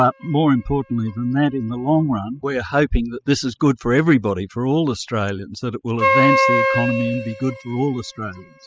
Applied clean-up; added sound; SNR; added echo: classical method spectral subtraction.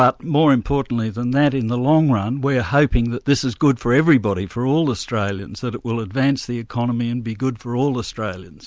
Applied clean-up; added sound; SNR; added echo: none; none; none; none.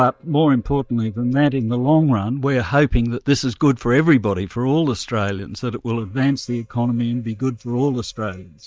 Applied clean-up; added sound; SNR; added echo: neural mask model DeepFilterNet 3.